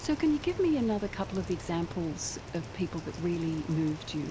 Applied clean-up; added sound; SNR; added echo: none; Rain; 11 dB; none.